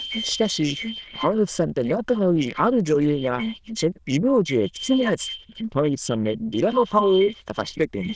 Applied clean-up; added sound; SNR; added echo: neural diffusion model UNIVERSE++.